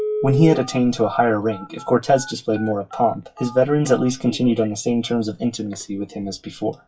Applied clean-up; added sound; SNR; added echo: classical method WPE with log-MMSE.